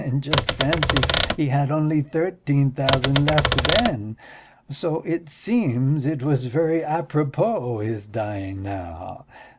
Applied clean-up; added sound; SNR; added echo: none; Typewriter; -1 dB; none.